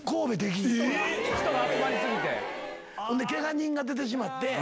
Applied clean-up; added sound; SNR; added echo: none; none; none; none.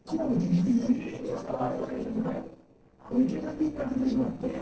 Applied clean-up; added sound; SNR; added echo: neural separator model SepFormer DNS4.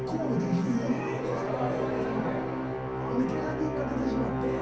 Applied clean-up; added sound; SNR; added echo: none; Musical instrument; 1 dB; reverberation time 0.6 s.